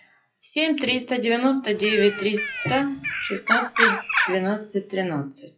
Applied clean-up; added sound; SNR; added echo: classical method WPE with log-MMSE.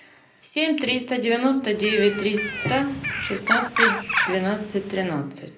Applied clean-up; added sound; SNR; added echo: none; Bird; 2 dB; reverberation time 0.5 s.